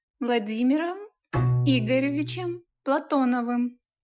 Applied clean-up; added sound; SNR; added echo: classical method Wiener filter.